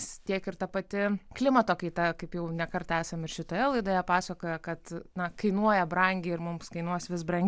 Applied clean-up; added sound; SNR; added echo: none; none; none; none.